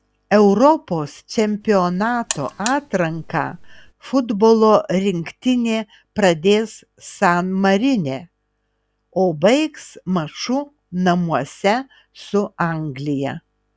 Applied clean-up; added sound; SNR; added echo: none; Alarm; 15 dB; none.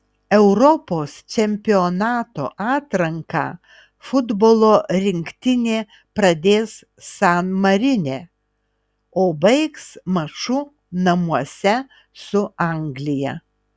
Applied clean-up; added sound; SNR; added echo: none; none; none; none.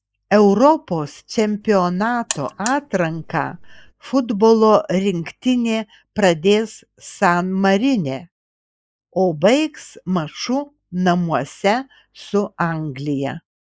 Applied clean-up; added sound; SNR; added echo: neural mask model Resemble Enhance denoiser.